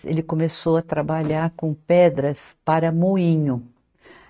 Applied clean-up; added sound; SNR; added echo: neural mask model RNNoise.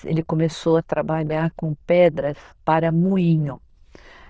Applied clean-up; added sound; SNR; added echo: neural diffusion model UNIVERSE++.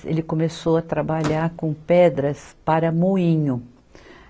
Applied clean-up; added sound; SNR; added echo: none; Slam / Microwave oven; 14 dB; none.